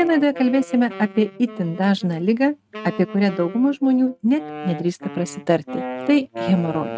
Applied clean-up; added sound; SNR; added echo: neural mask model RNNoise.